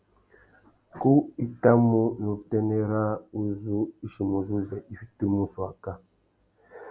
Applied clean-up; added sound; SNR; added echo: none; none; none; none.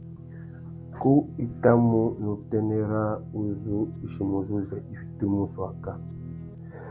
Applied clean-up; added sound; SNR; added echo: none; Guitar; 12 dB; none.